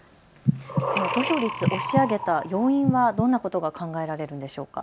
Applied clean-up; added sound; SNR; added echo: none; Breathing; 2 dB; none.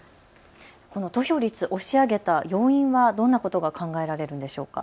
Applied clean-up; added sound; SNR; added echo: none; none; none; none.